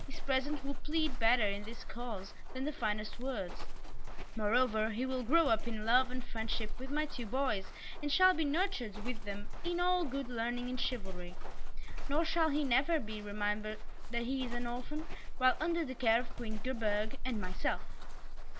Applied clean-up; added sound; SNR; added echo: none; Walk, footsteps; -2 dB; none.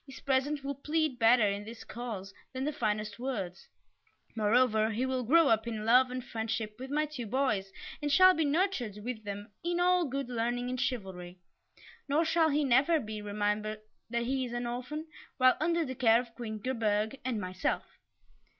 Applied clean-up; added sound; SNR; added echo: none; none; none; none.